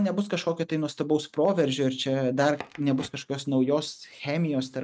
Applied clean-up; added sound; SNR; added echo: neural mask model RNNoise.